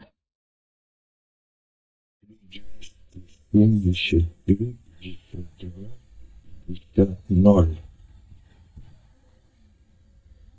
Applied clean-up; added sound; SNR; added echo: neural mask model DeepFilterNet 3.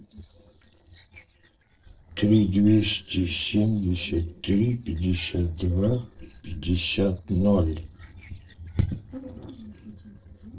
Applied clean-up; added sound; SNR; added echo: neural separator model SepFormer DNS4.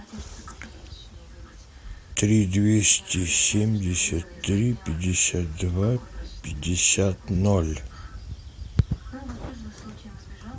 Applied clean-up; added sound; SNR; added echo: none; none; none; none.